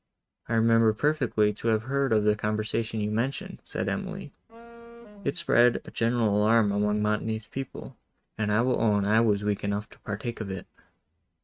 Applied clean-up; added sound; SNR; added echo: neural mask model RNNoise.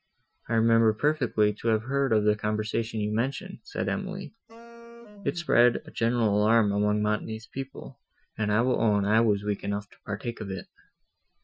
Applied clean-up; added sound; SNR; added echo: classical method Wiener filter.